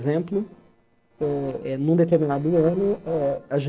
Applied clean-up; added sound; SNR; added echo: neural separator model SepFormer DNS4.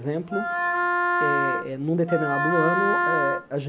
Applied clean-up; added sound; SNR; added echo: none; Wind instrument, woodwind instrument; -2 dB; none.